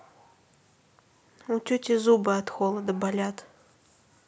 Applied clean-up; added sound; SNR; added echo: none; none; none; none.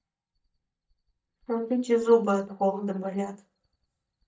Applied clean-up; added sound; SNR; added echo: neural mask model DeepFilterNet 3.